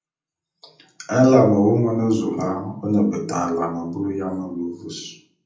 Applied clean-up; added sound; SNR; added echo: none; none; none; reverberation time 0.6 s.